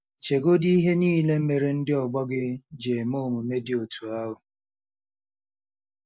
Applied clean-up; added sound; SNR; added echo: none; none; none; none.